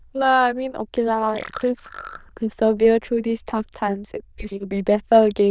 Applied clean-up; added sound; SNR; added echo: neural diffusion model UNIVERSE++.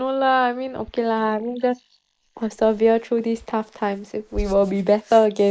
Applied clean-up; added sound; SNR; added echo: neural mask model Resemble Enhance denoiser.